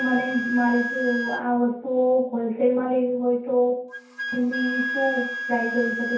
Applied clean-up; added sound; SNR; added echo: none; Wind instrument, woodwind instrument; 8 dB; reverberation time 0.6 s.